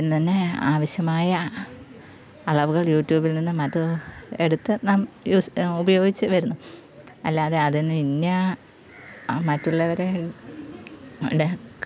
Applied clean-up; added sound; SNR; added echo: none; none; none; none.